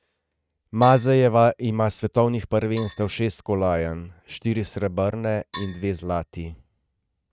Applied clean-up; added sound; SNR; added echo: neural mask model RNNoise.